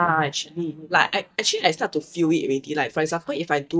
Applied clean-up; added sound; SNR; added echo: neural mask model DeepFilterNet 3.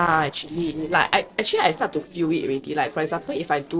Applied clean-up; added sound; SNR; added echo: neural separator model SepFormer DNS4.